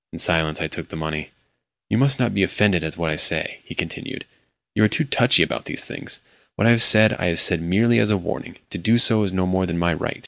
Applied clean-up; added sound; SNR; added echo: none; none; none; none.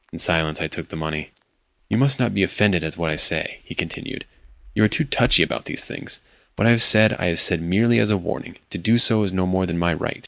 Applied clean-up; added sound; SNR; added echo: neural mask model Resemble Enhance denoiser.